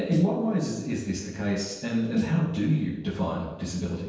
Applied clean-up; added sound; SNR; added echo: neural separator model SepFormer DNS4.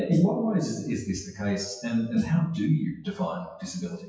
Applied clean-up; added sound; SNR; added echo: classical method WPE with log-MMSE.